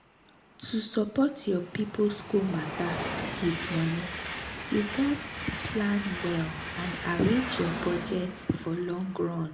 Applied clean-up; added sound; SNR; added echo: none; Train; 7 dB; reverberation time 0.6 s.